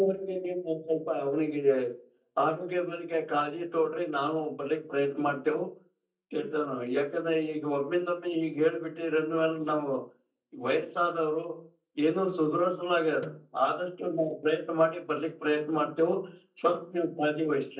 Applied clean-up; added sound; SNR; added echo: neural mask model DeepFilterNet 3.